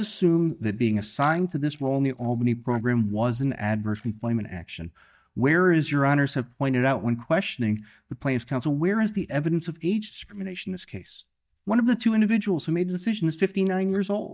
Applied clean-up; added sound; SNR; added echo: neural mask model DeepFilterNet 3.